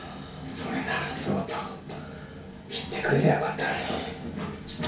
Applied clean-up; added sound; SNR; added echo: none; none; none; reverberation time 0.2 s.